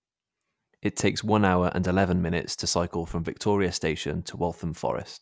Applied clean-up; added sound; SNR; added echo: none; none; none; none.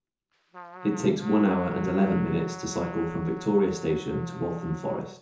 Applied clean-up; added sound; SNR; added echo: none; Trumpet; 15 dB; reverberation time 0.5 s.